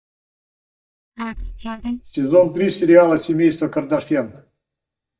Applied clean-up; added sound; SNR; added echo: neural mask model DeepFilterNet 3.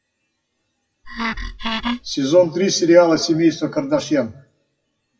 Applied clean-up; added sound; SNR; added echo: classical method WPE with log-MMSE.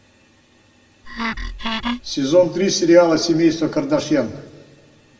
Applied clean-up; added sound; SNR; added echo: none; Wood; 6 dB; reverberation time 1.0 s.